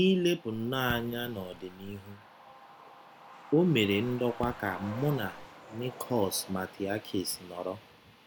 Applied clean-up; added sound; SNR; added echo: none; Raindrop / Drip + Truck; 16 dB; none.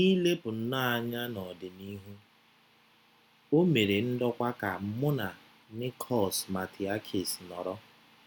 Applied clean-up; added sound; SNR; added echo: none; none; none; none.